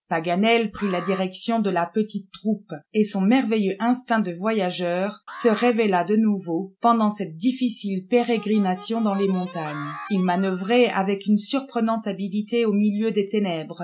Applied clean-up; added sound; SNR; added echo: none; Harmonica + Alarm; 18 dB; none.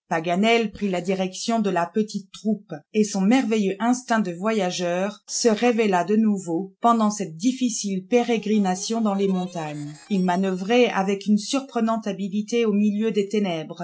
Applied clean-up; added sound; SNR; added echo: neural separator model SepFormer DNS4.